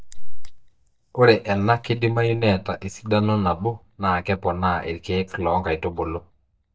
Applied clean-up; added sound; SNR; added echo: neural mask model DeepFilterNet 3.